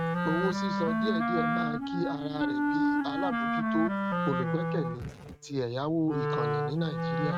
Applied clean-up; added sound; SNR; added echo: neural mask model RNNoise.